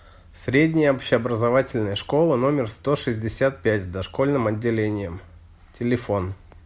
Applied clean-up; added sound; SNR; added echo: none; none; none; none.